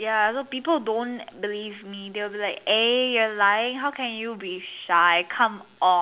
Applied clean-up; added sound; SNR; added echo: none; none; none; none.